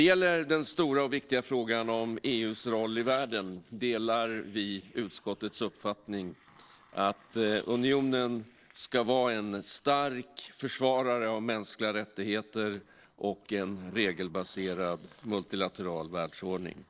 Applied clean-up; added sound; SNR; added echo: neural separator model SepFormer DNS4.